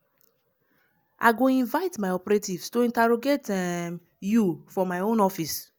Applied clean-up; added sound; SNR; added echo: none; none; none; none.